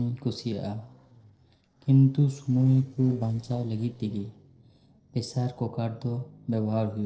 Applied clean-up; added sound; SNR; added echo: neural separator model SepFormer DNS4.